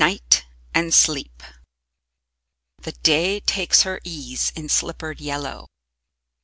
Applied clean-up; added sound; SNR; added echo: none; none; none; none.